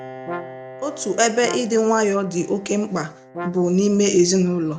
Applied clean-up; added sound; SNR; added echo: none; Brass instrument + Piano; 15 dB; none.